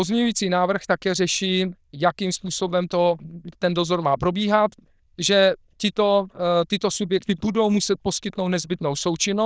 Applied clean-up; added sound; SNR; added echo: neural diffusion model UNIVERSE++.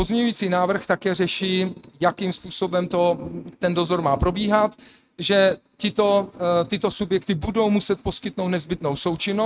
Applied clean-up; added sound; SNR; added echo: neural mask model RNNoise.